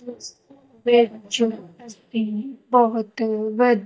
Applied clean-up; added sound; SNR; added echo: neural mask model DeepFilterNet 3.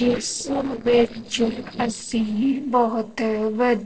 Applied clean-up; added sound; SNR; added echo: neural separator model SepFormer DNS4.